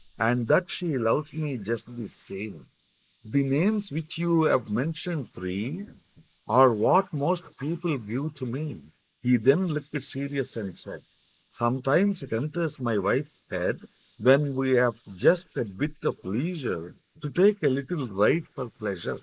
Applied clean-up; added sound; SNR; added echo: neural mask model Resemble Enhance denoiser.